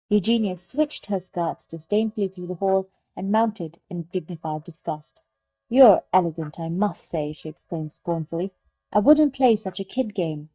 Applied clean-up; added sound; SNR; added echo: neural mask model DeepFilterNet 3.